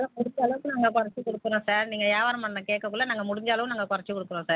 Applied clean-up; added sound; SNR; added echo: none; none; none; none.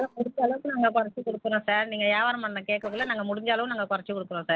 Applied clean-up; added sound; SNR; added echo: neural separator model SepFormer DNS4.